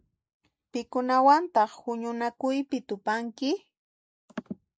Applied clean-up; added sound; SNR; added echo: none; none; none; none.